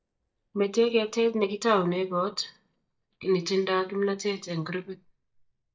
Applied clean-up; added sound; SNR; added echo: neural mask model DeepFilterNet 3.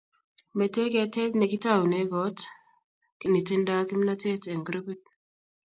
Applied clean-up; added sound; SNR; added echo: none; none; none; none.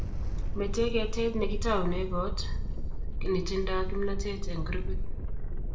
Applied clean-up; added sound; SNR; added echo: none; Thunderstorm; -4 dB; reverberation time 0.9 s.